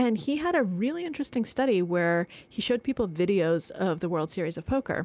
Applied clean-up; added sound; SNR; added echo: none; none; none; none.